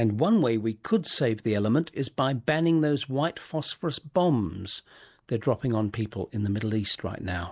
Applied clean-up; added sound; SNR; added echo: none; none; none; none.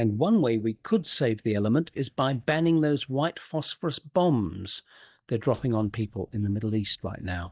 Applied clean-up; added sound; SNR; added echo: neural mask model DeepFilterNet 3.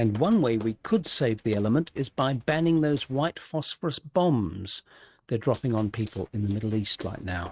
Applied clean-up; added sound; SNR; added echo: neural mask model RNNoise.